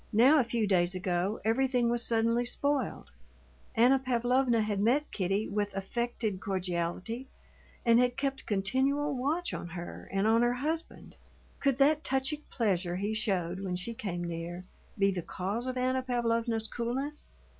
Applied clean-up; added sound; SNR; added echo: none; none; none; none.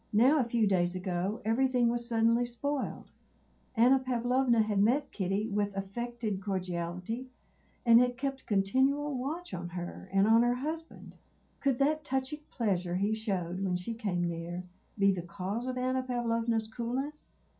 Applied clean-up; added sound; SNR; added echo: none; none; none; reverberation time 0.3 s.